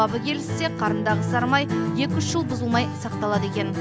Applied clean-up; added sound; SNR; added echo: none; Acoustic guitar; 1 dB; none.